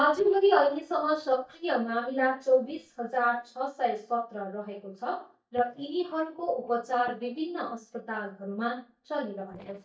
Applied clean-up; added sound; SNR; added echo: neural mask model DeepFilterNet 3.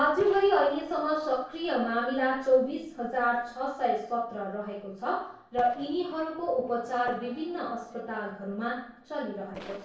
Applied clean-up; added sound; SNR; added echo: neural separator model SepFormer DNS4.